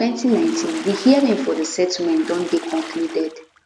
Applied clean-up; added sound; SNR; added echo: none; Water / Splash, splatter; 16 dB; none.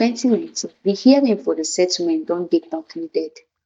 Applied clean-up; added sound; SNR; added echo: neural mask model DeepFilterNet 3.